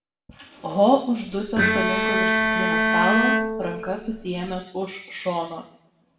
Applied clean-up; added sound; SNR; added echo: none; Bowed string instrument; -3 dB; reverberation time 0.7 s.